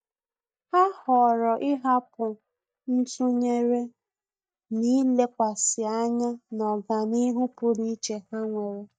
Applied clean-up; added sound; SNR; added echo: neural mask model DeepFilterNet 3.